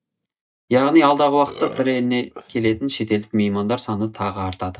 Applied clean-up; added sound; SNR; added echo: neural mask model DeepFilterNet 3.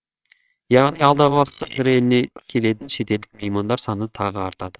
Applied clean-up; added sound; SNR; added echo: neural separator model SepFormer WHAMR!.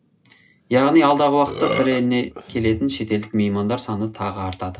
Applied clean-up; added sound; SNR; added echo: none; Burping, eructation; 13 dB; reverberation time 0.2 s.